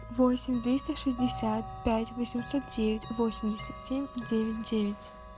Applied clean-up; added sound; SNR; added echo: none; Chime / Clock; 13 dB; none.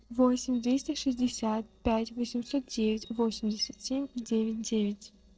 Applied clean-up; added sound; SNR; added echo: neural separator model SepFormer DNS4.